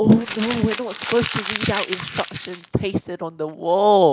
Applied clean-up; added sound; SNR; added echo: none; Crumpling, crinkling; 10 dB; none.